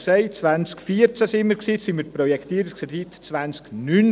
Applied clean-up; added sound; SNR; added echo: none; none; none; none.